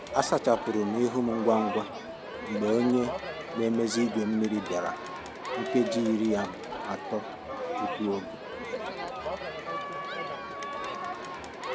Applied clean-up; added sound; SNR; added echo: none; Crowd + Wind instrument, woodwind instrument; 5 dB; none.